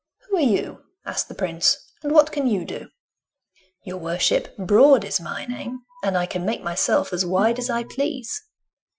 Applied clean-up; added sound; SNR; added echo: classical method Wiener filter.